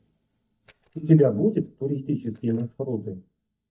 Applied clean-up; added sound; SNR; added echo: neural mask model DeepFilterNet 3.